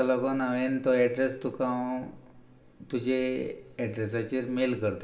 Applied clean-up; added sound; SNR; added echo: none; none; none; reverberation time 1.6 s.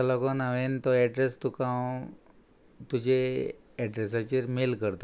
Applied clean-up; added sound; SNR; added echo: none; none; none; none.